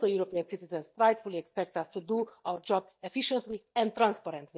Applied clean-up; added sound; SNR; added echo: neural mask model DeepFilterNet 3.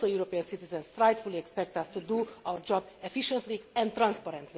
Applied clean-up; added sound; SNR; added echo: none; none; none; none.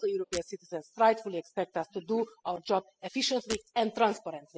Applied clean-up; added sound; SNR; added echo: classical method spectral subtraction.